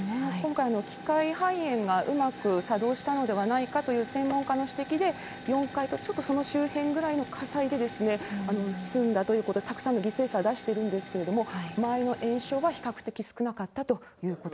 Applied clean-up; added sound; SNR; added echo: none; none; none; none.